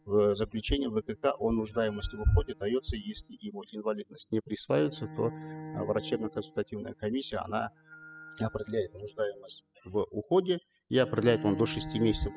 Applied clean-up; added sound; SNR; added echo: classical method spectral subtraction.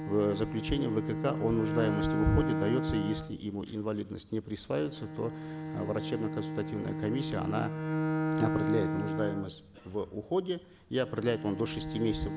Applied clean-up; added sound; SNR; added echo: none; Bowed string instrument; 2 dB; none.